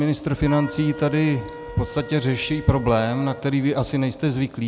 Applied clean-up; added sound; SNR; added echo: none; Wind instrument, woodwind instrument; 16 dB; none.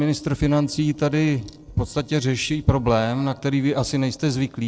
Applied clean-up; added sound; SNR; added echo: neural separator model SepFormer DNS4.